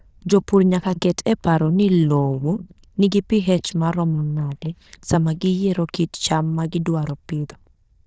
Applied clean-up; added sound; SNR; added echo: neural diffusion model UNIVERSE++.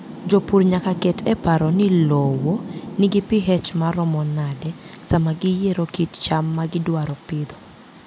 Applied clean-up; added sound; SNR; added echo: none; Rain; 14 dB; none.